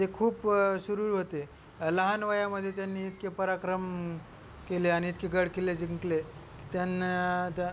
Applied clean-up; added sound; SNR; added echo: none; none; none; none.